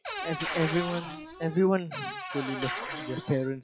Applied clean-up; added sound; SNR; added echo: classical method log-MMSE.